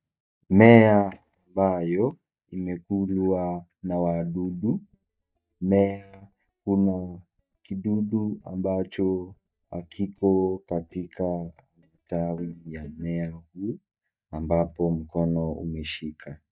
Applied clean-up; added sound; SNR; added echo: neural mask model DeepFilterNet 3.